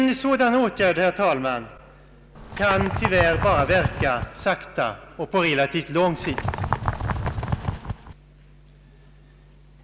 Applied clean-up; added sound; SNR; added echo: none; Bird; 3 dB; none.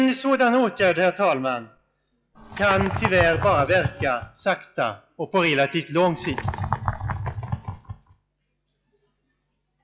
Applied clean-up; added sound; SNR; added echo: classical method log-MMSE.